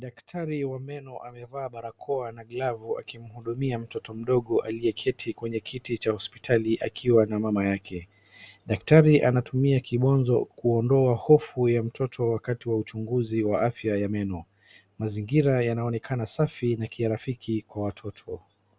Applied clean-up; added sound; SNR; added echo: none; none; none; none.